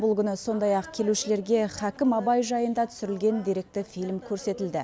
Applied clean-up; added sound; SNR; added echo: none; none; none; none.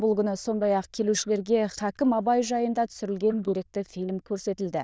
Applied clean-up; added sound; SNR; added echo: neural diffusion model UNIVERSE++.